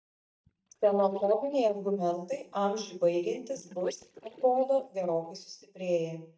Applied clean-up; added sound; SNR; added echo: neural mask model DeepFilterNet 3.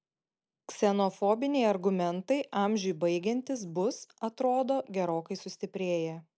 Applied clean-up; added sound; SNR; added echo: none; none; none; none.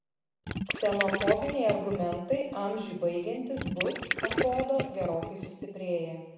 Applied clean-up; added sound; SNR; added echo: none; Gurgling; 3 dB; reverberation time 0.8 s.